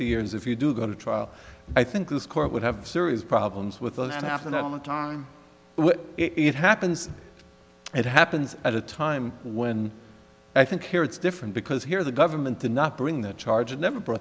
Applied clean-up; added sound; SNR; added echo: none; none; none; none.